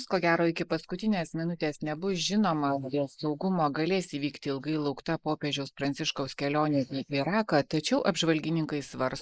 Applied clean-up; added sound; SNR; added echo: neural mask model Resemble Enhance denoiser.